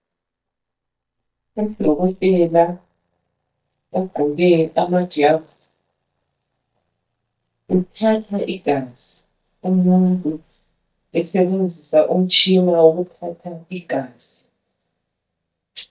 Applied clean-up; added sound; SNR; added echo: neural mask model DeepFilterNet 3.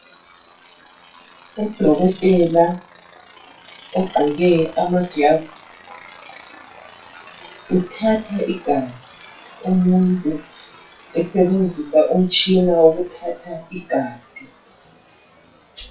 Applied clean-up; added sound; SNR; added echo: classical method WPE with log-MMSE.